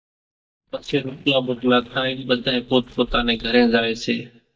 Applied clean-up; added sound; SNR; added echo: neural mask model DeepFilterNet 3.